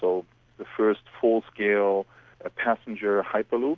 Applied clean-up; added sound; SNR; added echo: none; none; none; none.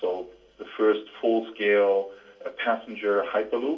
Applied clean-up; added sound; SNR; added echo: none; none; none; reverberation time 0.2 s.